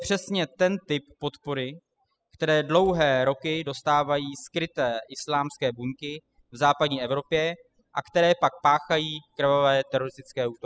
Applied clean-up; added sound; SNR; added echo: classical method spectral subtraction.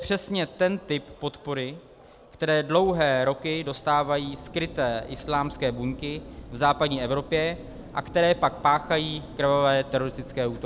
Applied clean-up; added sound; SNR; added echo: none; Mechanical fan; 18 dB; none.